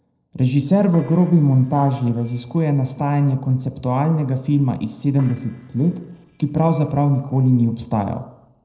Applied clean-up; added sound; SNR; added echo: neural separator model SepFormer DNS4.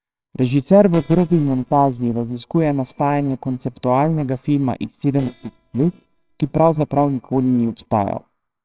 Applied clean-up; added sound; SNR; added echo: neural separator model SepFormer WHAMR!.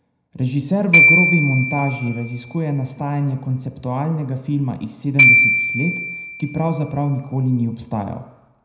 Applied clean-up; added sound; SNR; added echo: none; Glockenspiel; -2 dB; reverberation time 0.7 s.